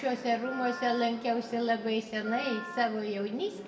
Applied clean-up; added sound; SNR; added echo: none; Wind instrument, woodwind instrument; 14 dB; reverberation time 0.7 s.